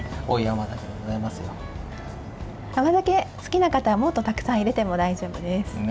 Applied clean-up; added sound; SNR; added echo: none; none; none; none.